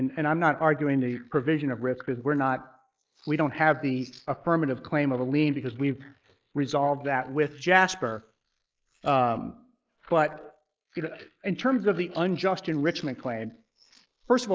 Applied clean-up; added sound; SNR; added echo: neural mask model Resemble Enhance denoiser.